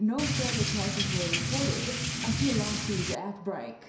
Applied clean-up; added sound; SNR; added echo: none; Drip / Rain; -3 dB; reverberation time 0.7 s.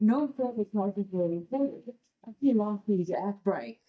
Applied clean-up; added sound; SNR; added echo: neural mask model DeepFilterNet 3.